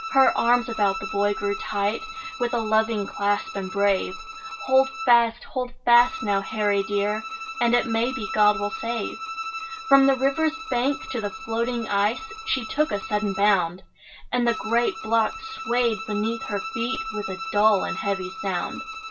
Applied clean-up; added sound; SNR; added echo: none; Bowed string instrument; 10 dB; reverberation time 0.2 s.